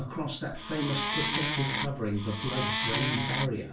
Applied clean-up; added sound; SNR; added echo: none; Wood; -1 dB; reverberation time 0.3 s.